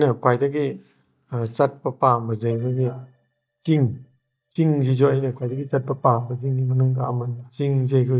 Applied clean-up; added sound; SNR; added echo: neural mask model DeepFilterNet 3.